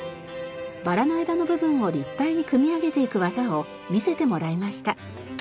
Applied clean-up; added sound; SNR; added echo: none; none; none; none.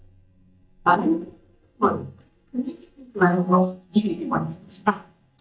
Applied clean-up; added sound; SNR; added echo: neural mask model DeepFilterNet 3.